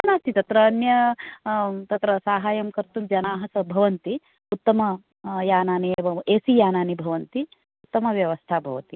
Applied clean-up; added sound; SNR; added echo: none; none; none; none.